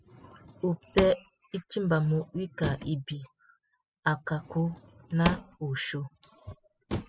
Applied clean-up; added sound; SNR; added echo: classical method spectral subtraction.